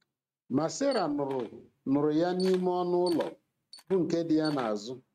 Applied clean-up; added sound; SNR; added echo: neural mask model RNNoise.